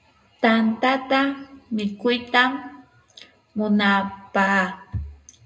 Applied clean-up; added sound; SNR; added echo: none; none; none; reverberation time 0.2 s.